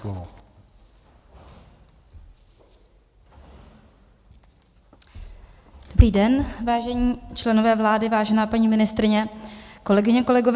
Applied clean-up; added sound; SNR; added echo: none; none; none; none.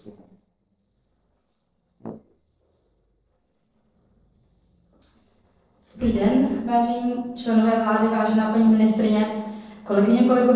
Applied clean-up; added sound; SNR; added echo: neural separator model SepFormer DNS4.